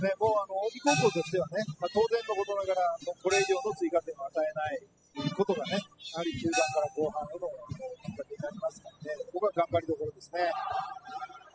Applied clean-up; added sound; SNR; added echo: classical method spectral subtraction.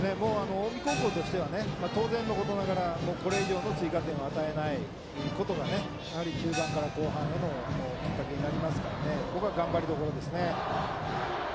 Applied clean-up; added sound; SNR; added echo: none; Gong; 11 dB; none.